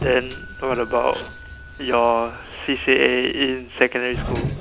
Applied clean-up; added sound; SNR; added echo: none; Doorbell; 11 dB; none.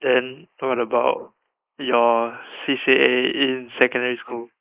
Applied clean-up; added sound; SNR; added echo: neural mask model Resemble Enhance denoiser.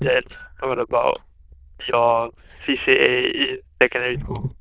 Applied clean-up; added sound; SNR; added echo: neural diffusion model UNIVERSE++.